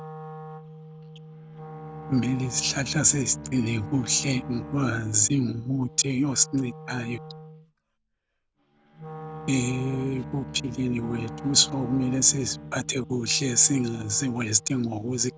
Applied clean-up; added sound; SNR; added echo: none; Bowed string instrument + Wind instrument, woodwind instrument; 13 dB; none.